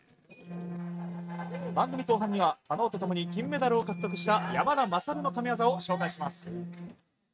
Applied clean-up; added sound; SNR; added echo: neural mask model RNNoise.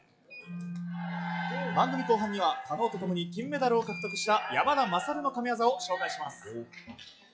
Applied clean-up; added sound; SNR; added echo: classical method log-MMSE.